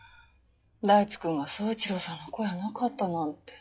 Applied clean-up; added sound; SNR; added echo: classical method log-MMSE.